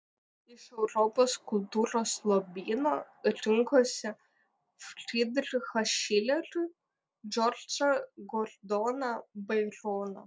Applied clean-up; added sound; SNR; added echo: none; none; none; none.